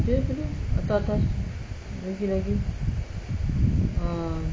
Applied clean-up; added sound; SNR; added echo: none; none; none; none.